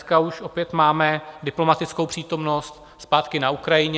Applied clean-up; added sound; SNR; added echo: none; none; none; none.